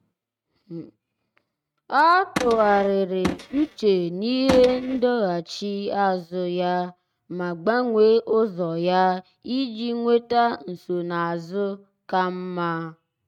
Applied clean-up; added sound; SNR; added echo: neural mask model RNNoise.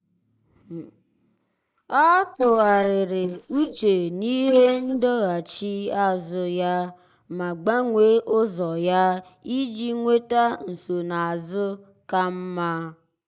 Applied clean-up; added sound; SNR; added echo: neural mask model Resemble Enhance denoiser.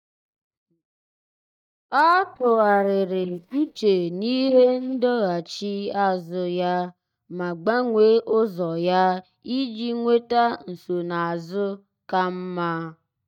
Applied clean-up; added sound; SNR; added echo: neural mask model DeepFilterNet 3.